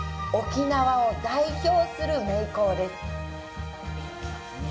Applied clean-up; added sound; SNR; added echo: none; none; none; reverberation time 1.6 s.